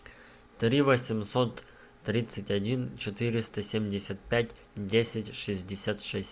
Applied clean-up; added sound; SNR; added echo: none; none; none; none.